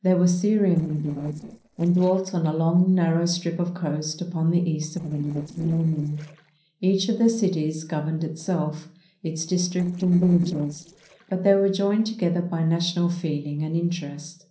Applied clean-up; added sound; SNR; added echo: neural separator model SepFormer DNS4.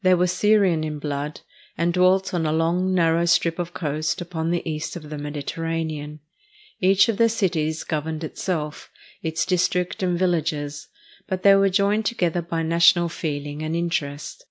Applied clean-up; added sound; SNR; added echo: none; none; none; none.